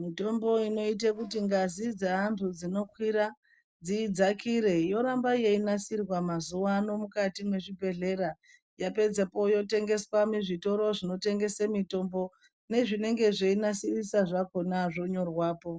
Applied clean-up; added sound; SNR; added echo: neural separator model SepFormer DNS4.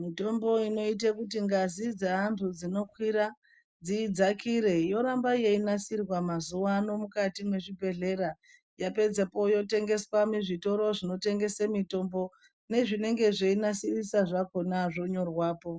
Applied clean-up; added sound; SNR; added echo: neural mask model Resemble Enhance denoiser.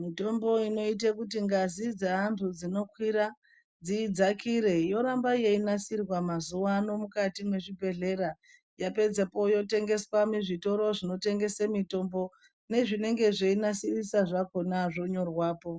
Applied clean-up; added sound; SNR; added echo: none; none; none; none.